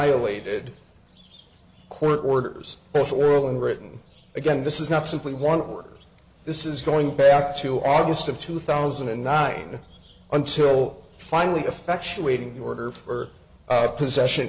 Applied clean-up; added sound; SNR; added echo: none; Bird vocalization, bird call, bird song; 13 dB; none.